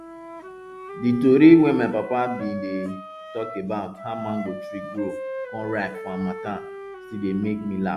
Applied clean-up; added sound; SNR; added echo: none; Wind instrument, woodwind instrument; 12 dB; none.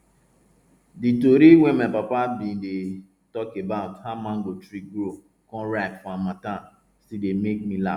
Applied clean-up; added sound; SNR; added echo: none; none; none; none.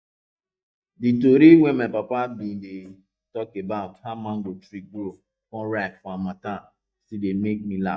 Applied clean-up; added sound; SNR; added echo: neural mask model DeepFilterNet 3.